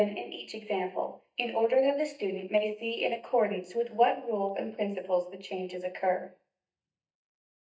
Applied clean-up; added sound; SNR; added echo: neural mask model DeepFilterNet 3.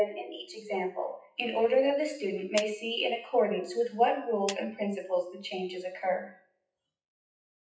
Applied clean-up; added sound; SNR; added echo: classical method WPE with log-MMSE.